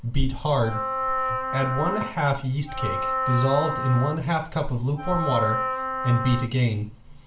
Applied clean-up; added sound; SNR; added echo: none; Wind instrument, woodwind instrument; 4 dB; reverberation time 0.4 s.